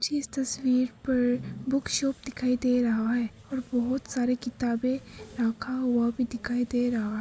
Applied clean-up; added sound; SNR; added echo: none; none; none; none.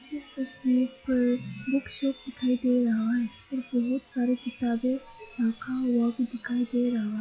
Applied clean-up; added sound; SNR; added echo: classical method log-MMSE.